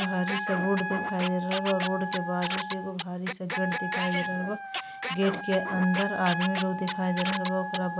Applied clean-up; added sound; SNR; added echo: none; Scratching (performance technique) + Wind instrument, woodwind instrument; 3 dB; none.